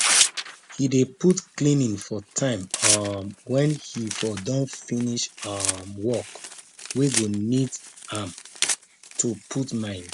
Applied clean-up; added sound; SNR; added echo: none; Tearing; 4 dB; none.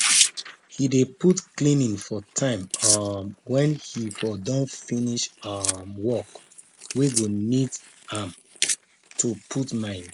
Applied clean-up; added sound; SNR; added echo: neural mask model Resemble Enhance denoiser.